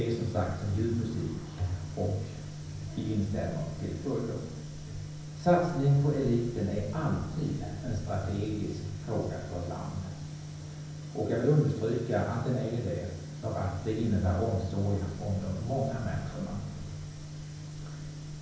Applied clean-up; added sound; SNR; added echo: none; Traffic noise, roadway noise / Bus; 18 dB; reverberation time 0.9 s.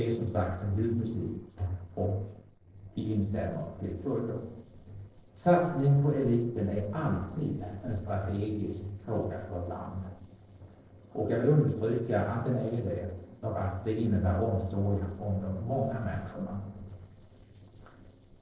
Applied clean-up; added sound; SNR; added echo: neural separator model SepFormer DNS4.